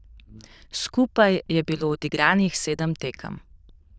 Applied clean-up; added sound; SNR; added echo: neural diffusion model UNIVERSE++.